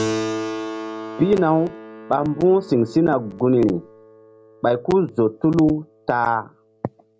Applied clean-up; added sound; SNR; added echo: none; Keyboard (musical); 12 dB; none.